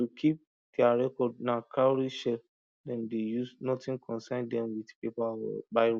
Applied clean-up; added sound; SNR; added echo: none; none; none; none.